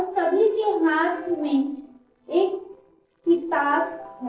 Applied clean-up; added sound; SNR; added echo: neural separator model SepFormer DNS4.